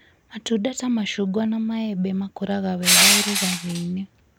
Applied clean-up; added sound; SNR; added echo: none; Crushing; -4 dB; none.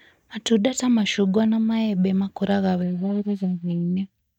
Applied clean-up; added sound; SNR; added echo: neural mask model DeepFilterNet 3.